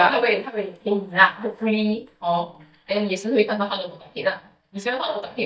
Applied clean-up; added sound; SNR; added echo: neural mask model DeepFilterNet 3.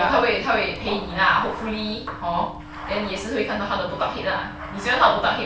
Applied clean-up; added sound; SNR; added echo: none; Bathtub (filling or washing); 11 dB; none.